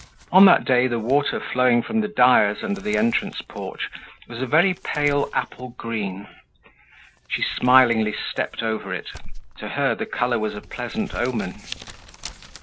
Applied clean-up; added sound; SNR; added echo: none; Crumpling, crinkling; 17 dB; none.